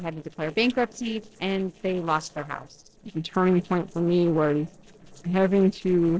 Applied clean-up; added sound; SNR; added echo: neural separator model SepFormer DNS4.